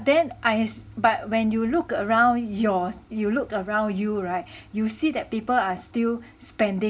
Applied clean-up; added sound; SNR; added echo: none; none; none; none.